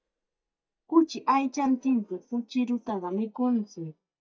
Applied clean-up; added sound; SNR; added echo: neural mask model DeepFilterNet 3.